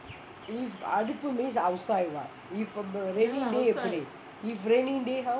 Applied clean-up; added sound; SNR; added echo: none; none; none; none.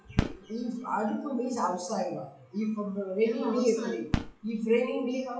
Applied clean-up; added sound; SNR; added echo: classical method WPE with log-MMSE.